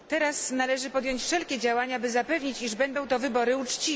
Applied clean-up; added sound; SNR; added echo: none; none; none; none.